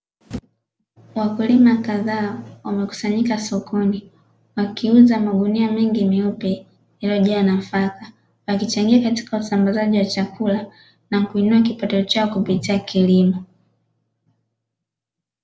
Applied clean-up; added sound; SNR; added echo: none; none; none; none.